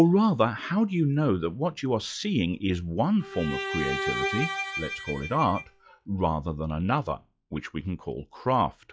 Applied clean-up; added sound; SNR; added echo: classical method log-MMSE.